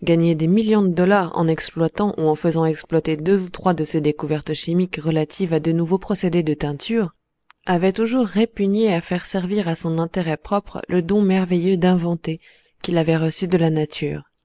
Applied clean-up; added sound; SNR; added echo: none; none; none; none.